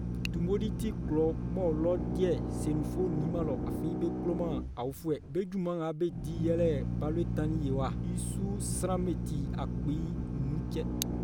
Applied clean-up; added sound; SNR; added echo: none; Drill; 1 dB; none.